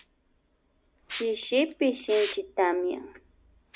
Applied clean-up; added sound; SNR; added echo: none; Liquid; 12 dB; none.